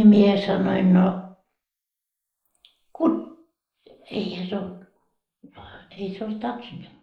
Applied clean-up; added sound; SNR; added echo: neural mask model Resemble Enhance denoiser.